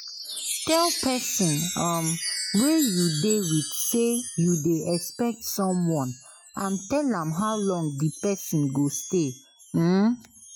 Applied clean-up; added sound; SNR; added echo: classical method Wiener filter.